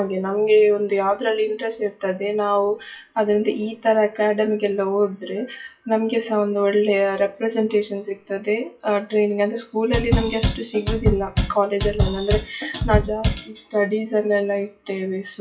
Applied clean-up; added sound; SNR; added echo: classical method WPE with log-MMSE.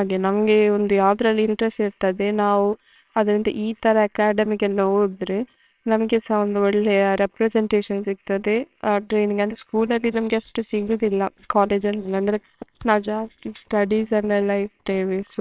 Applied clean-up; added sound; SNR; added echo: neural separator model SepFormer WHAMR!.